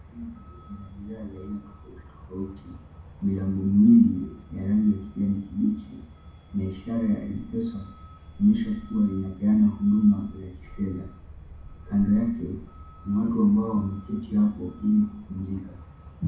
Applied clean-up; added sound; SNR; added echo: none; Truck; 19 dB; reverberation time 0.6 s.